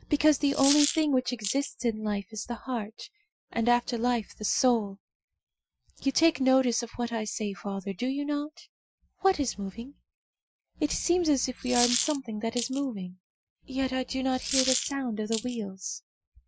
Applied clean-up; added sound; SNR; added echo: classical method Wiener filter.